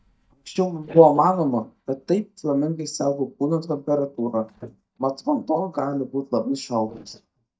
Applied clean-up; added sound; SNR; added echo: neural mask model DeepFilterNet 3.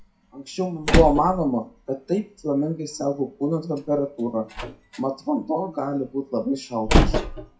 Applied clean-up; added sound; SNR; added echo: classical method WPE with log-MMSE.